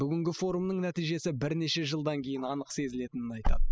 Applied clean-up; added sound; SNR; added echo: classical method spectral subtraction.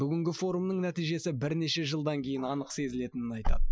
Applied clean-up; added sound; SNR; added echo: classical method Wiener filter.